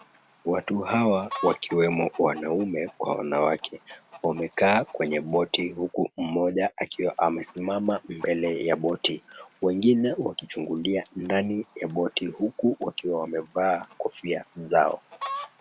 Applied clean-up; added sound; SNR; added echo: none; Chicken, rooster; 19 dB; none.